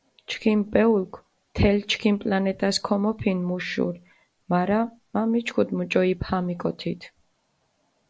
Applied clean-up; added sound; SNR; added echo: none; none; none; none.